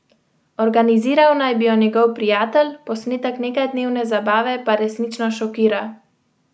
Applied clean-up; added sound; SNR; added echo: none; none; none; none.